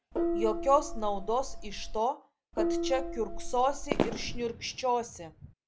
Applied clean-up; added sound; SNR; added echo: none; Gong + Fireworks; 2 dB; none.